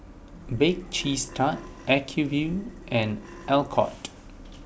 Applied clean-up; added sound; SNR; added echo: none; Burping, eructation; 18 dB; none.